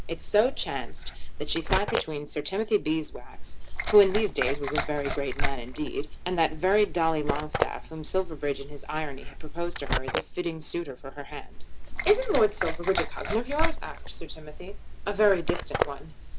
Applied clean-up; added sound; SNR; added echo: none; Liquid; 0 dB; none.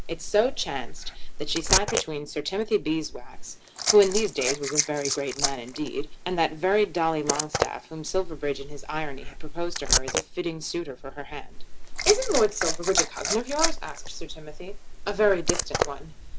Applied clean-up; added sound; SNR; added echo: neural mask model Resemble Enhance denoiser.